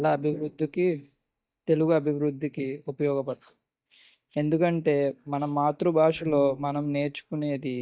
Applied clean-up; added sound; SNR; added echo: neural mask model DeepFilterNet 3.